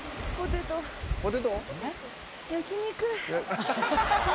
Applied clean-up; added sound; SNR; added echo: none; none; none; none.